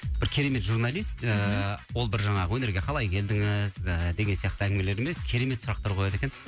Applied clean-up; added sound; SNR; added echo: none; none; none; none.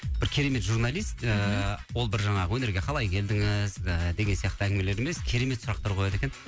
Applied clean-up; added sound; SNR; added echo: none; Walk, footsteps; 12 dB; none.